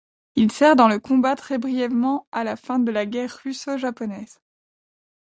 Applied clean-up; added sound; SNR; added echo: none; none; none; none.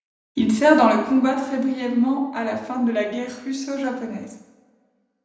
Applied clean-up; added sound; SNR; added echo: none; none; none; reverberation time 0.8 s.